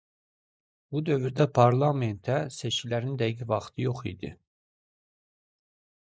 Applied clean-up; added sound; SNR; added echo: neural mask model Resemble Enhance denoiser.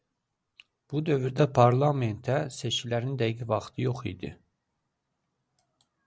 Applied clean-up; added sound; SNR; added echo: none; none; none; none.